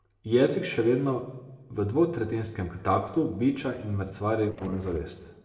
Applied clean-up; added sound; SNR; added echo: neural separator model SepFormer DNS4.